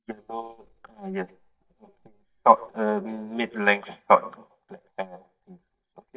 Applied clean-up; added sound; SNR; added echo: neural mask model DeepFilterNet 3.